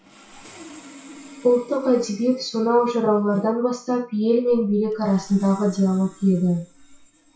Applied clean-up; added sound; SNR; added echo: classical method WPE with log-MMSE.